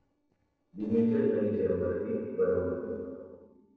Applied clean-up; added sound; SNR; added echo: neural separator model SepFormer DNS4.